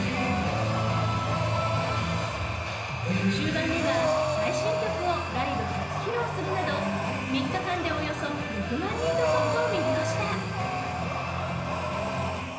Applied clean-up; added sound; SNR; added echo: none; Breathing; 3 dB; reverberation time 0.9 s.